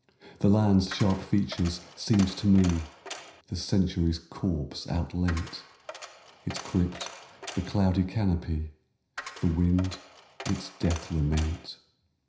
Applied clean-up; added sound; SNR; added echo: none; Coin (dropping); 15 dB; reverberation time 0.5 s.